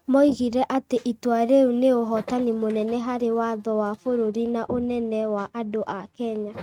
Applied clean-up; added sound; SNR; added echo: neural mask model RNNoise.